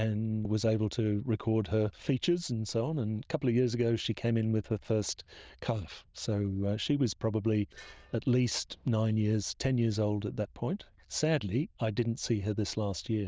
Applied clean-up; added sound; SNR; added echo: neural diffusion model UNIVERSE++.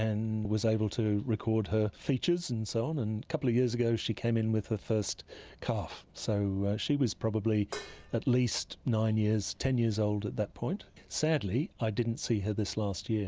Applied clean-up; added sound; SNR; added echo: none; Dishes, pots, and pans; 13 dB; none.